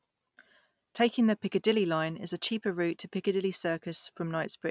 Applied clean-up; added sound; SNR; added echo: none; none; none; none.